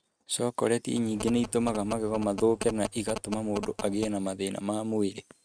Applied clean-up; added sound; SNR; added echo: neural mask model RNNoise.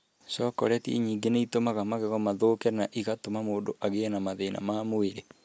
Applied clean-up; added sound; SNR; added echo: none; none; none; none.